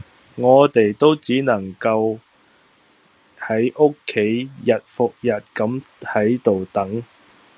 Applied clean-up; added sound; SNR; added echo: none; none; none; none.